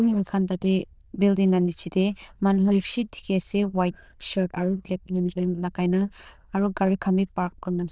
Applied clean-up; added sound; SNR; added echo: neural diffusion model UNIVERSE++.